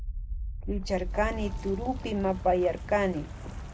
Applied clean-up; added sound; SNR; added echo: none; Wind; 5 dB; none.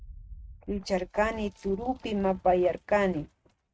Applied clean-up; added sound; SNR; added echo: neural mask model RNNoise.